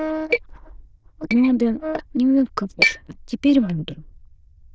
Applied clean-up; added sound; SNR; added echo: neural diffusion model UNIVERSE++.